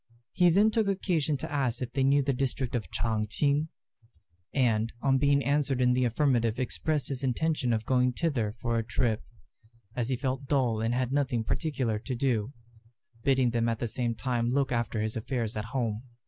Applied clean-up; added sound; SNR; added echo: none; none; none; none.